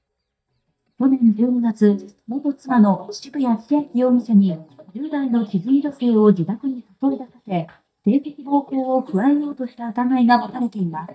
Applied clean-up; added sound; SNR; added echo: neural mask model DeepFilterNet 3.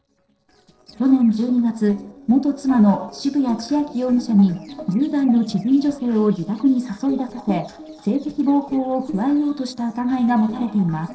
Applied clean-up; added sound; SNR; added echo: neural separator model SepFormer DNS4.